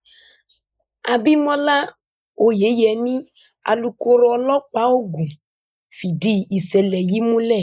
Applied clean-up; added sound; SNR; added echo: neural mask model Resemble Enhance denoiser.